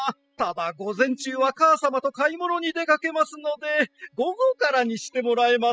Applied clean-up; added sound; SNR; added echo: classical method spectral subtraction.